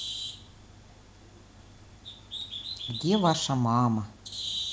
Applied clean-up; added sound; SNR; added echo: none; Bird; 9 dB; none.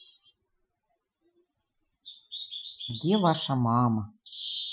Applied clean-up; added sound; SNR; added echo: classical method Wiener filter.